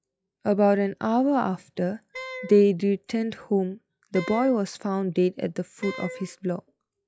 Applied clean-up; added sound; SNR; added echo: classical method log-MMSE.